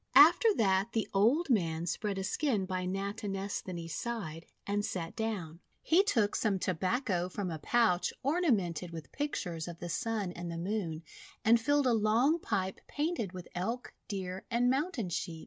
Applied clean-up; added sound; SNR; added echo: none; none; none; none.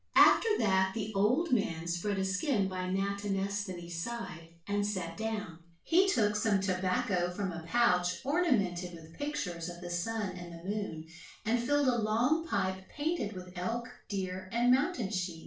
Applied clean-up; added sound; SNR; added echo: none; none; none; reverberation time 0.3 s.